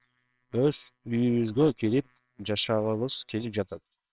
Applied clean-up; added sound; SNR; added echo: neural separator model SepFormer WHAMR!.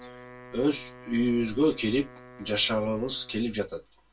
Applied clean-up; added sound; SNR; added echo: none; Wind instrument, woodwind instrument; 20 dB; reverberation time 0.1 s.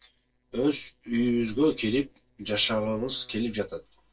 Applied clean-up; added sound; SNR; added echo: neural separator model SepFormer DNS4.